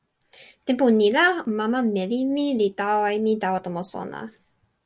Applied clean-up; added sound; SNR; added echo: none; none; none; none.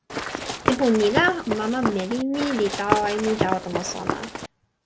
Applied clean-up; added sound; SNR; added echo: none; Run; 3 dB; none.